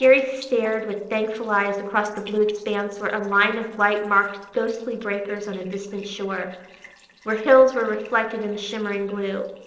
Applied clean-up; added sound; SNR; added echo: neural separator model SepFormer DNS4.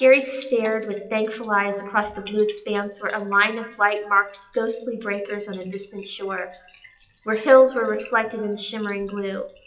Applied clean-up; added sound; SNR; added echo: classical method WPE with log-MMSE.